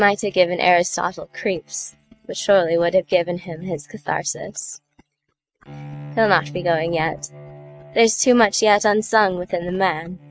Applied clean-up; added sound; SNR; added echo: neural mask model RNNoise.